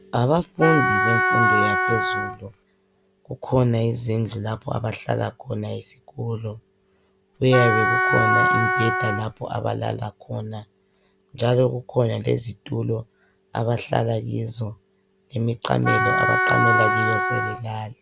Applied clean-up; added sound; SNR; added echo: none; Wind instrument, woodwind instrument; -3 dB; none.